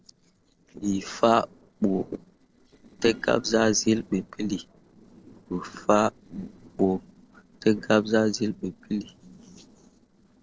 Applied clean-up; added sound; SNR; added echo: neural separator model SepFormer DNS4.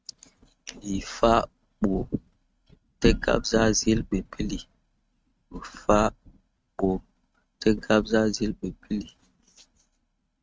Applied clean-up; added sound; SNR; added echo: neural mask model RNNoise.